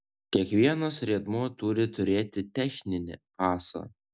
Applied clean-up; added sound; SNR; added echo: none; none; none; none.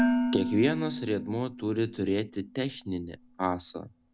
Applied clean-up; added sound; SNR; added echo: none; Dishes, pots, and pans; 3 dB; none.